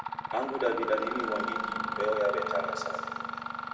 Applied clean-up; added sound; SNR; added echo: none; Mechanisms; 1 dB; reverberation time 2.2 s.